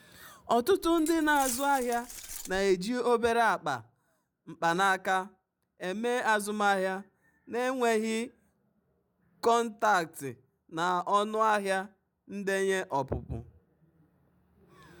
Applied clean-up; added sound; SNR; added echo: none; Glass; 12 dB; none.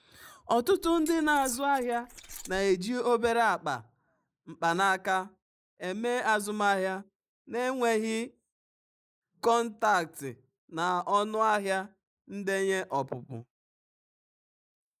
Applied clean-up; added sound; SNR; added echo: neural mask model Resemble Enhance denoiser.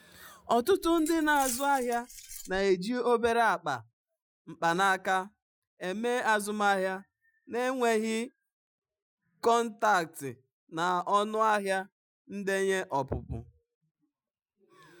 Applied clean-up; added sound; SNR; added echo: classical method Wiener filter.